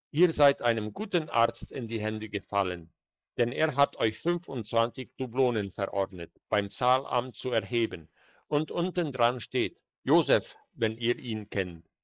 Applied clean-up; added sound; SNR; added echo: neural mask model Resemble Enhance denoiser.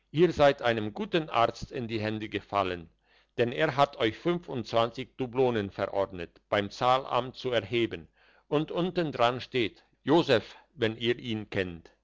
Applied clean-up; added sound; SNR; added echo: none; none; none; none.